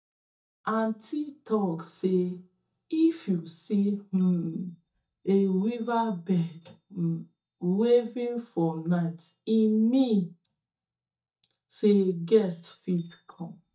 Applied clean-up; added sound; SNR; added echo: neural mask model DeepFilterNet 3.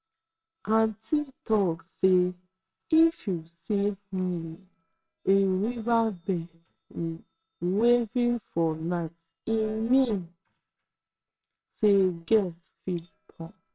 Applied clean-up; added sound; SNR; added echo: neural separator model SepFormer WHAMR!.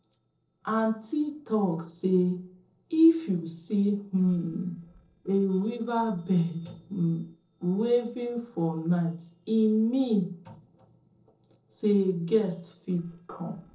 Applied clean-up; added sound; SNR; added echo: neural separator model SepFormer DNS4.